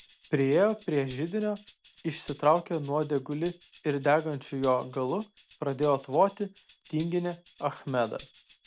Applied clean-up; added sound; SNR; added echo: none; Tambourine; 11 dB; none.